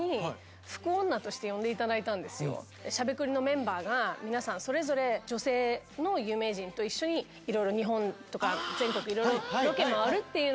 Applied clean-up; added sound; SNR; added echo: none; none; none; none.